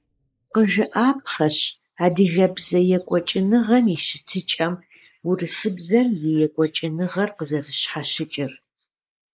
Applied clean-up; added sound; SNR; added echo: neural mask model Resemble Enhance denoiser.